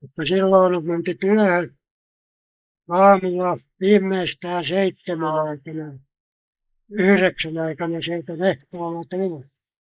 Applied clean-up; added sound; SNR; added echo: neural mask model Resemble Enhance denoiser.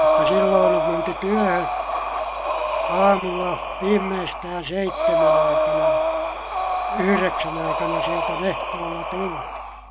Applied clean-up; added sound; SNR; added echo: none; Breathing; -3 dB; none.